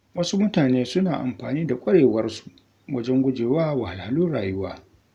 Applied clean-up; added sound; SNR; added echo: none; none; none; none.